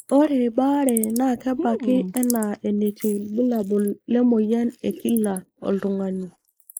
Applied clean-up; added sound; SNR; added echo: neural mask model Resemble Enhance denoiser.